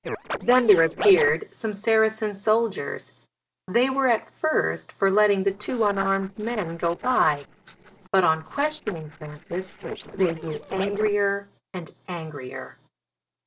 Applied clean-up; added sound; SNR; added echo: neural separator model SepFormer DNS4.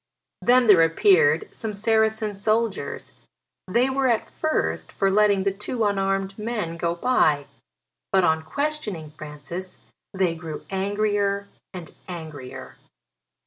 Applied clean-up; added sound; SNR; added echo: none; none; none; none.